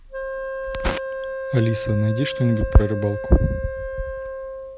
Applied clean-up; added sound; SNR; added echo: none; Wind instrument, woodwind instrument; 7 dB; none.